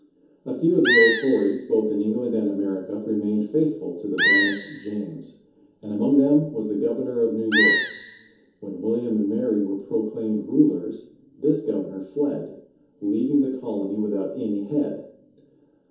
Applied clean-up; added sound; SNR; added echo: none; Animal; 0 dB; reverberation time 0.6 s.